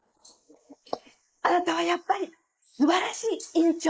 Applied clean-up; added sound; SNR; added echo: neural mask model Resemble Enhance denoiser.